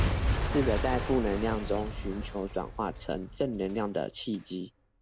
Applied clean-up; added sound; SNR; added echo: none; Shatter / Crushing / Boom; 2 dB; none.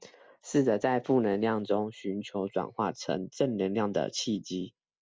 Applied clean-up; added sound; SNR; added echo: none; none; none; none.